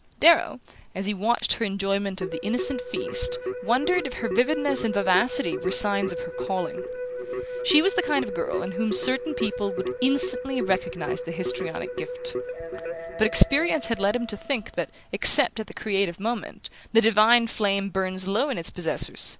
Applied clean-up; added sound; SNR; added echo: none; Keyboard (musical); 7 dB; none.